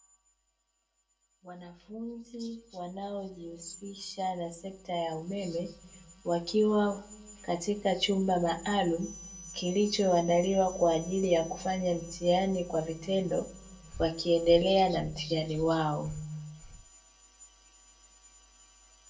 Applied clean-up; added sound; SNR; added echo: none; Breathing; 16 dB; reverberation time 0.2 s.